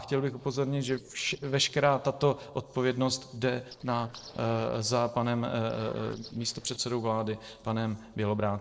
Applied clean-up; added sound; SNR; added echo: neural separator model SepFormer DNS4.